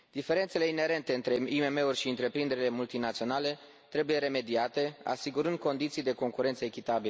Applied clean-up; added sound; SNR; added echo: none; none; none; none.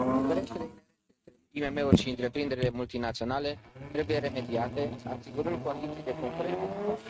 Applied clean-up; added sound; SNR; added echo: neural mask model RNNoise.